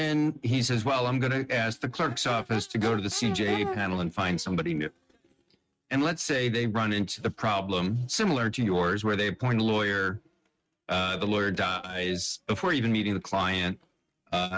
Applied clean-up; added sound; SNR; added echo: neural mask model RNNoise.